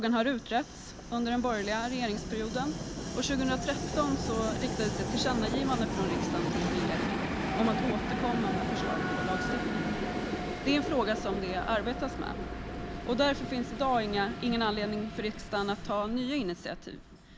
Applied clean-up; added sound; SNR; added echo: none; Train; 2 dB; none.